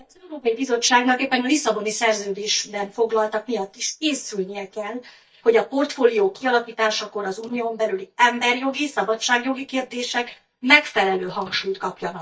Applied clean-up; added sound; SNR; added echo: neural mask model DeepFilterNet 3.